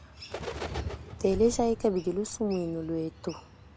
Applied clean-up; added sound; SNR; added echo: none; Boom + Bird; 10 dB; none.